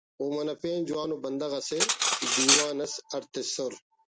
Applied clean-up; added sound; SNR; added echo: none; Cutlery, silverware; -3 dB; none.